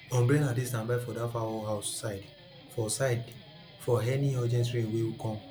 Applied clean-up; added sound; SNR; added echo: none; Guitar; 19 dB; none.